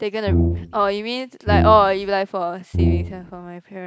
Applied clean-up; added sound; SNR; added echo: neural mask model RNNoise.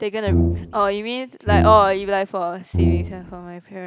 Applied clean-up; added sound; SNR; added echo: none; Brass instrument; 0 dB; none.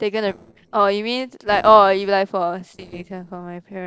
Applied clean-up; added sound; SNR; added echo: neural separator model SepFormer DNS4.